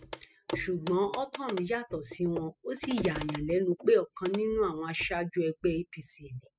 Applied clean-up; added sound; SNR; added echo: classical method spectral subtraction.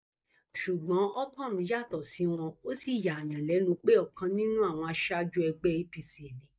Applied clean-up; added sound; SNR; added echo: neural mask model DeepFilterNet 3.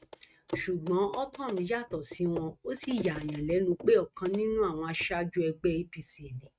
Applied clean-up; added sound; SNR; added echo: neural mask model RNNoise.